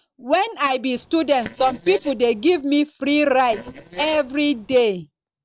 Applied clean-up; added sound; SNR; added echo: neural separator model SepFormer DNS4.